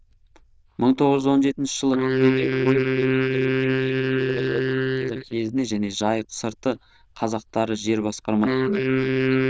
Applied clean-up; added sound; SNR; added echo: neural diffusion model UNIVERSE++.